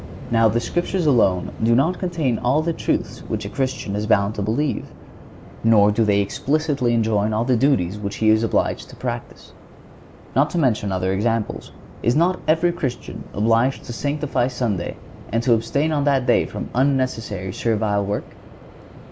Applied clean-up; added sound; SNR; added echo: none; Waves, surf; 17 dB; none.